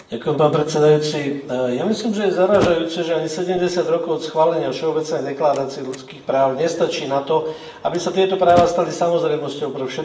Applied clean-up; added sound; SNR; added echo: none; Slam; 17 dB; reverberation time 0.9 s.